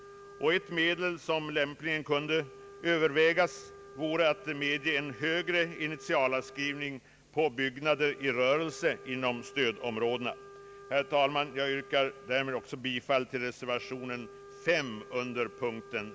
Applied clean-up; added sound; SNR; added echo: none; Wind instrument, woodwind instrument; 19 dB; none.